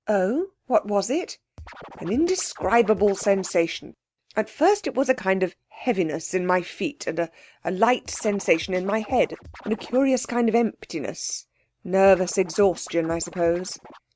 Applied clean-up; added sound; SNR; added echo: neural mask model RNNoise.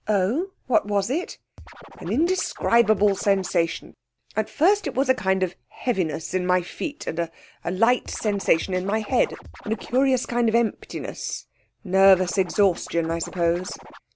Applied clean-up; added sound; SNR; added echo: none; Scratching (performance technique); 17 dB; none.